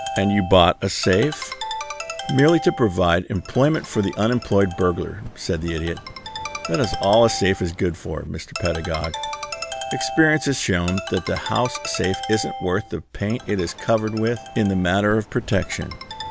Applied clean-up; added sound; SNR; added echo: none; Ringtone; 11 dB; none.